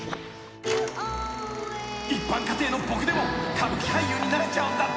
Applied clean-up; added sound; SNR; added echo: none; none; none; none.